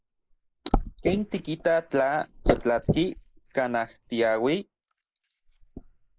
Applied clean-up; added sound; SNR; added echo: neural mask model Resemble Enhance denoiser.